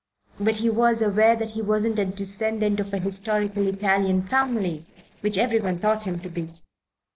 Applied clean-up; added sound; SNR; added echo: neural separator model SepFormer DNS4.